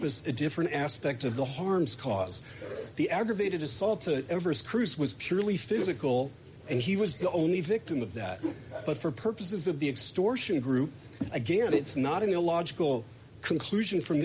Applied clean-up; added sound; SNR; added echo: none; none; none; none.